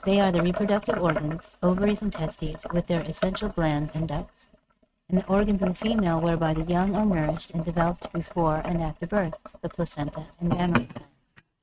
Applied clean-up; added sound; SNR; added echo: neural mask model RNNoise.